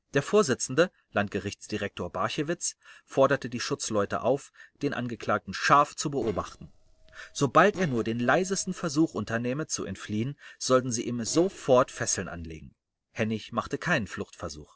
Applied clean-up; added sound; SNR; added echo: neural separator model SepFormer DNS4.